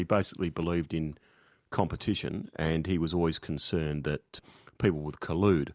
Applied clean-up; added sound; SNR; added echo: none; none; none; none.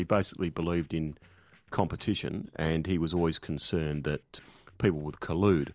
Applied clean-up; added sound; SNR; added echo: neural separator model SepFormer DNS4.